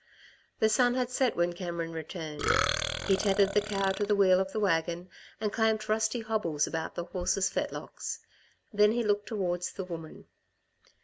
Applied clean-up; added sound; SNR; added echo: none; Burping, eructation; 3 dB; none.